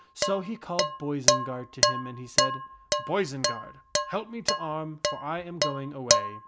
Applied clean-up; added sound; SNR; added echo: none; Dishes, pots, and pans; -5 dB; none.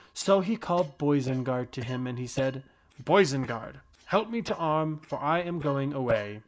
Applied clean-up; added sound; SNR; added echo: neural mask model Resemble Enhance denoiser.